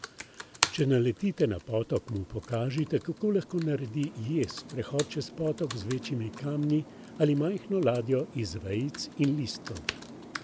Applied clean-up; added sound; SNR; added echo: none; Computer keyboard; 11 dB; none.